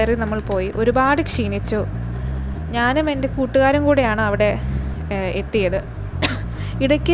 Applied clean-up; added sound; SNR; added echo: none; Bass guitar; 6 dB; none.